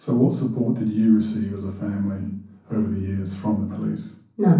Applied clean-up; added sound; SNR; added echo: none; none; none; reverberation time 0.6 s.